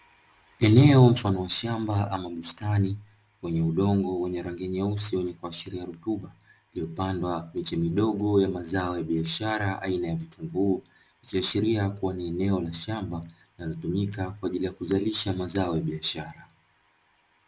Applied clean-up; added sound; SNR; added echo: none; none; none; none.